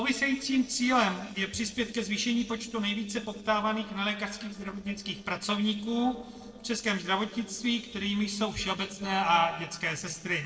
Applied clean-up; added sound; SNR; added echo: neural separator model SepFormer DNS4.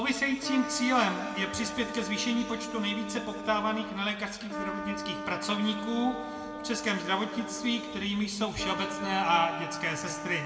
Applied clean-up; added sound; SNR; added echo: none; Trumpet; 8 dB; reverberation time 2.0 s.